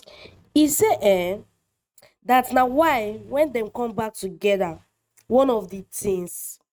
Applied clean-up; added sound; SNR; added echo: neural mask model RNNoise.